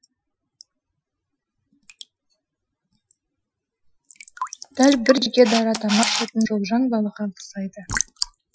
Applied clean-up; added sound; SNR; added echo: classical method Wiener filter.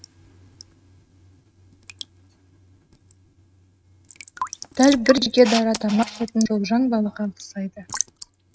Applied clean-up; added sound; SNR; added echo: neural mask model RNNoise.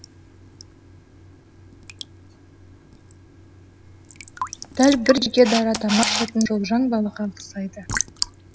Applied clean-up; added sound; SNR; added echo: none; Camera + Raindrop / Drip / Trickle, dribble; 8 dB; none.